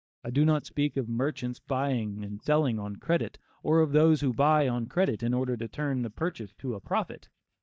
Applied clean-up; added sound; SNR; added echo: neural mask model DeepFilterNet 3.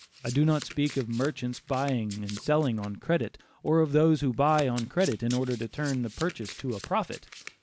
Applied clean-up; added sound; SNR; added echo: none; Domestic sounds, home sounds; 18 dB; none.